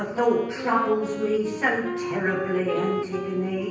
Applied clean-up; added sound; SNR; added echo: none; Wind instrument, woodwind instrument; 7 dB; reverberation time 0.9 s.